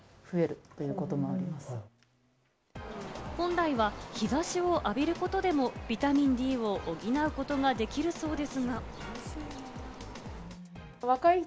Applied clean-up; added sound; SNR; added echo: none; none; none; none.